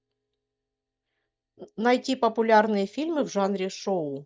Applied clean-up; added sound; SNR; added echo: neural mask model DeepFilterNet 3.